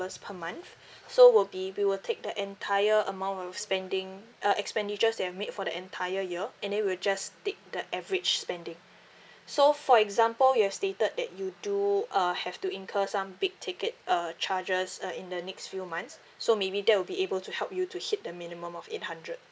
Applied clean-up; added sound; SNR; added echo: none; none; none; none.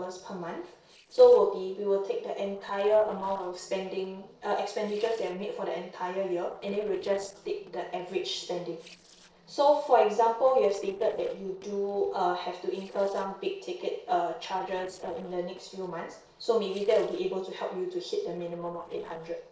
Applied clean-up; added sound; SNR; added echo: neural separator model SepFormer DNS4.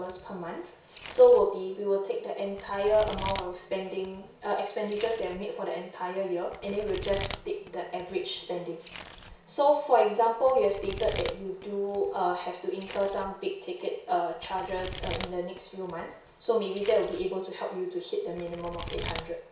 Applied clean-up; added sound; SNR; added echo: none; Domestic sounds, home sounds; 14 dB; reverberation time 0.6 s.